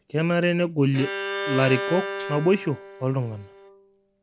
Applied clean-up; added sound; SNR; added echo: none; Bowed string instrument + Tambourine; 8 dB; none.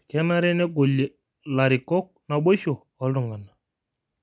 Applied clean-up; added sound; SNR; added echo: none; none; none; none.